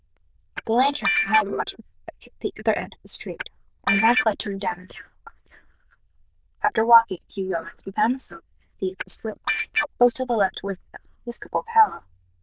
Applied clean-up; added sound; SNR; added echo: neural diffusion model UNIVERSE++.